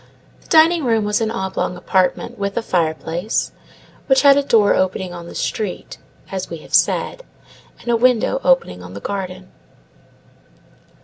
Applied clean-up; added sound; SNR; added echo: none; none; none; none.